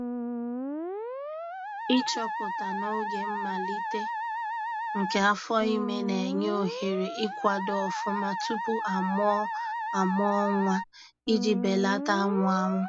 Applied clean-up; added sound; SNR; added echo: none; Musical instrument; 4 dB; none.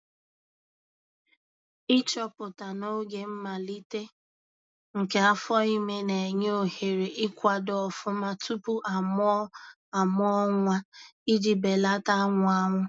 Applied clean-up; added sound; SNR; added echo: none; none; none; none.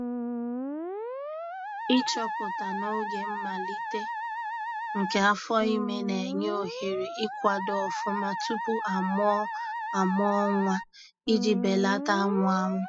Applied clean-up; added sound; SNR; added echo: classical method spectral subtraction.